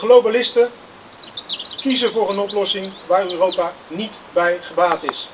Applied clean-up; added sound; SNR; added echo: none; Bird vocalization, bird call, bird song; 9 dB; reverberation time 0.2 s.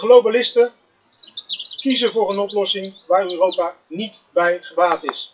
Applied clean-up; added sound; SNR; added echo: classical method WPE with log-MMSE.